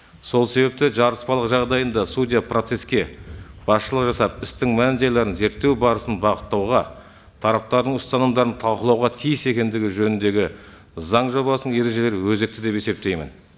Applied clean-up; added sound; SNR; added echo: none; none; none; none.